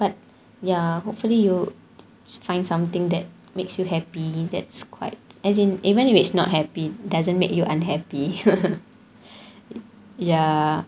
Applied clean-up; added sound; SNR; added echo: none; none; none; none.